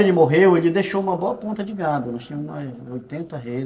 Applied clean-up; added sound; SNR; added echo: neural separator model SepFormer DNS4.